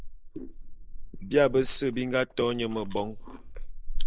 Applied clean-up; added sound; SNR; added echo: neural mask model Resemble Enhance denoiser.